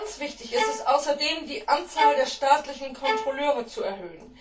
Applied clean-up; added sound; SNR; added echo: none; Bowed string instrument; 6 dB; reverberation time 0.2 s.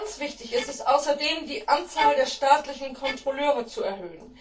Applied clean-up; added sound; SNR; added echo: neural separator model SepFormer DNS4.